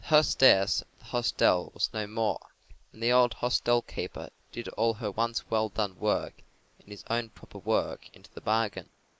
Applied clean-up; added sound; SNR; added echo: neural mask model Resemble Enhance denoiser.